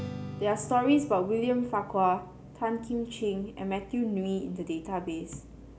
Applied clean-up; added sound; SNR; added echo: none; Strum; 16 dB; none.